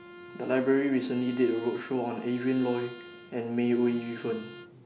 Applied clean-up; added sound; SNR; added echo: none; Bowed string instrument; 17 dB; none.